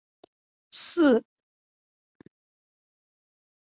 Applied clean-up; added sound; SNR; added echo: none; none; none; none.